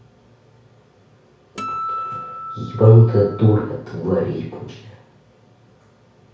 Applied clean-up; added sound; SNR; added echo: none; Acoustic guitar; 10 dB; reverberation time 0.6 s.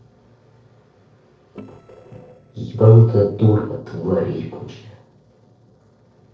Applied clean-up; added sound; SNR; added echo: neural separator model SepFormer DNS4.